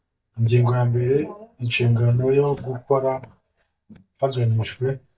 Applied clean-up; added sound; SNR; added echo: neural mask model DeepFilterNet 3.